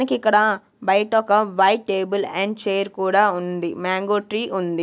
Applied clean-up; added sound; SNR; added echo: none; none; none; none.